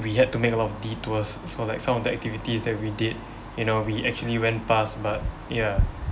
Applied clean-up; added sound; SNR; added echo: none; none; none; none.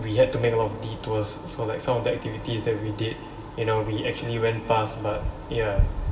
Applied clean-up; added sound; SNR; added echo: none; none; none; reverberation time 1.6 s.